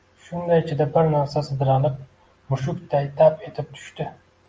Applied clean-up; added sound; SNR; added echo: none; none; none; none.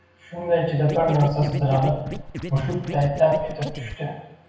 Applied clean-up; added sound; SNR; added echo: none; Scratching (performance technique); 10 dB; reverberation time 0.9 s.